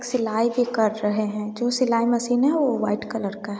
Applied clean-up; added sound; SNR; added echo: none; none; none; none.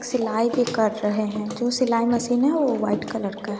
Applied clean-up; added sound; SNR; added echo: none; Bathtub (filling or washing) / Water / Splash, splatter; 14 dB; none.